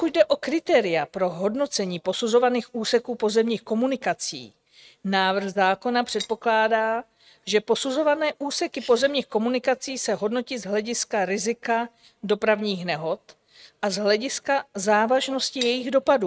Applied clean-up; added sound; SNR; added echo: neural mask model RNNoise.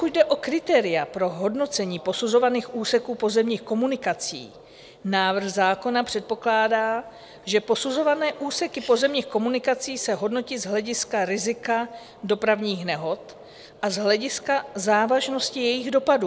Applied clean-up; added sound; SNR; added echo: none; none; none; none.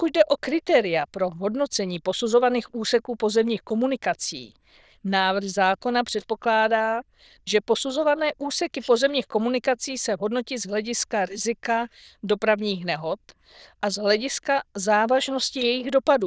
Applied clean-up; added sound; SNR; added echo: neural diffusion model UNIVERSE++.